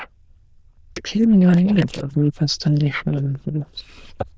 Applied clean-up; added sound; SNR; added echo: neural diffusion model UNIVERSE++.